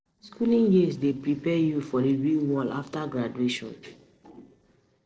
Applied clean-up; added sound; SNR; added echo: neural separator model SepFormer DNS4.